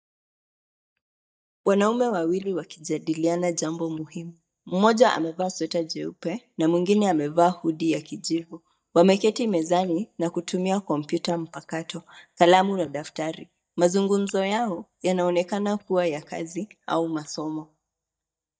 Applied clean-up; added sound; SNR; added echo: neural mask model DeepFilterNet 3.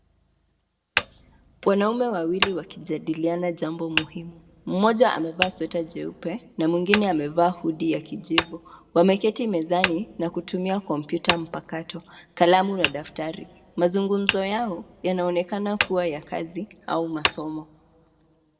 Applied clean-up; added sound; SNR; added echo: none; Hammer; 8 dB; reverberation time 1.0 s.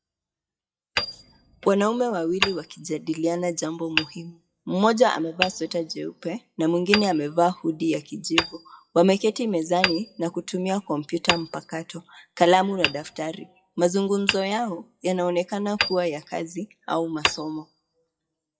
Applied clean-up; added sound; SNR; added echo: classical method WPE with log-MMSE.